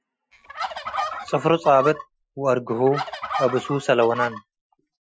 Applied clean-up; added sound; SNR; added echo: classical method Wiener filter.